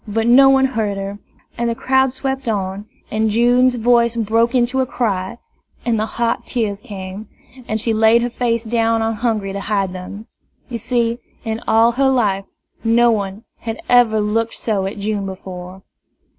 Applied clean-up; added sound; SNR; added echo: none; none; none; none.